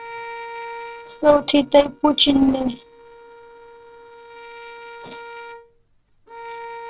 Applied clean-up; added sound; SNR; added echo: neural separator model SepFormer DNS4.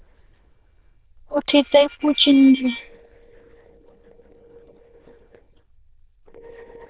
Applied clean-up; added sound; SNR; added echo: neural diffusion model UNIVERSE++.